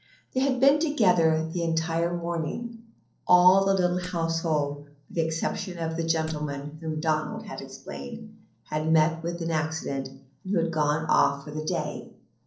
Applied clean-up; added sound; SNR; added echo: neural separator model SepFormer DNS4.